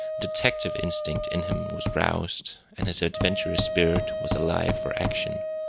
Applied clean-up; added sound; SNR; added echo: none; Wind instrument, woodwind instrument + Hammer; 2 dB; none.